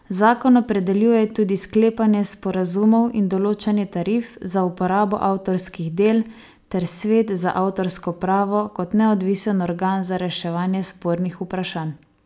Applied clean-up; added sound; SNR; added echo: none; none; none; none.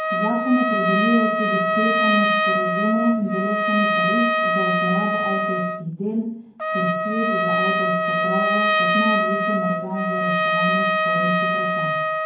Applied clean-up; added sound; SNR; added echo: none; Trumpet; -4 dB; reverberation time 0.9 s.